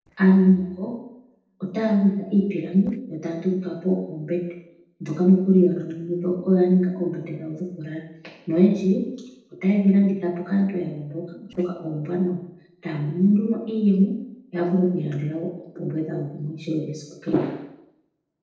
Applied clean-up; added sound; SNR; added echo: neural separator model SepFormer DNS4.